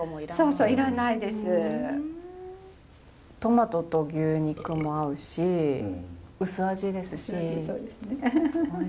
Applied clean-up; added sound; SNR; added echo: none; Burping, eructation; 15 dB; none.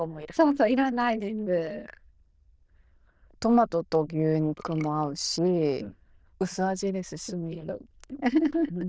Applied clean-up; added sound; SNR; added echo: neural diffusion model UNIVERSE++.